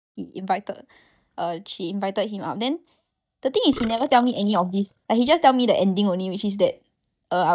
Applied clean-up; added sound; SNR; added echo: neural mask model DeepFilterNet 3.